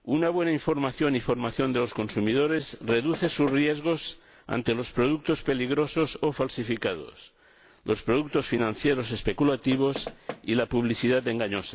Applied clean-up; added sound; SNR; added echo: none; Knock; 13 dB; none.